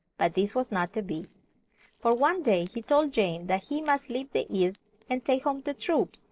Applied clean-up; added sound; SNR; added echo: neural separator model SepFormer DNS4.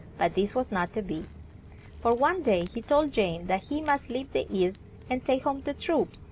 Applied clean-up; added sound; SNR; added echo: none; Walk, footsteps; 18 dB; none.